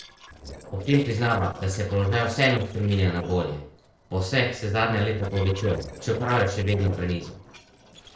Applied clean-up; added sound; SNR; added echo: neural separator model SepFormer DNS4.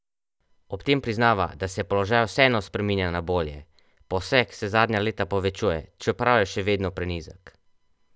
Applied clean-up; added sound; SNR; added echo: none; none; none; none.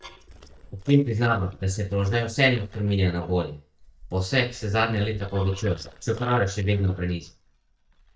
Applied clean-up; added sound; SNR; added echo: neural mask model DeepFilterNet 3.